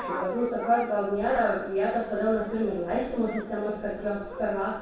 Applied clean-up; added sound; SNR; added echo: none; Dog; 11 dB; reverberation time 0.7 s.